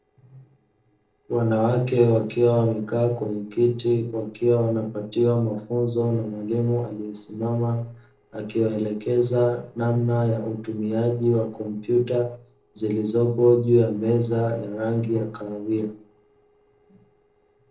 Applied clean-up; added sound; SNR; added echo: neural separator model SepFormer DNS4.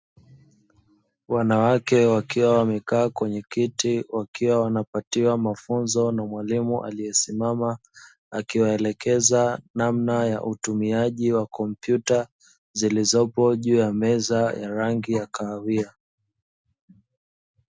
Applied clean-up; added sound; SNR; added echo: none; none; none; none.